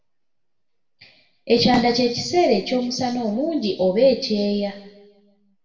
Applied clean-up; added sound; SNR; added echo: none; none; none; reverberation time 0.8 s.